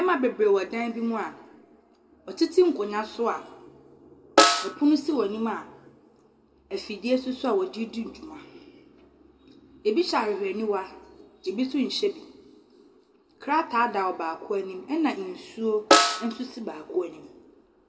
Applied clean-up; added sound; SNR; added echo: none; Snare drum; -3 dB; reverberation time 1.1 s.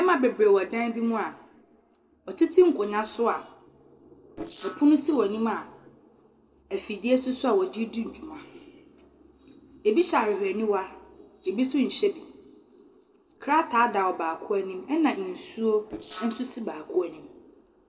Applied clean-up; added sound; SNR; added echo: neural separator model SepFormer DNS4.